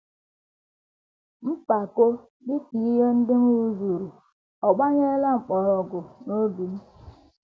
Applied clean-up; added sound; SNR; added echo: none; none; none; none.